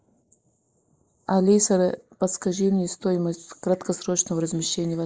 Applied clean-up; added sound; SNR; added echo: neural mask model Resemble Enhance denoiser.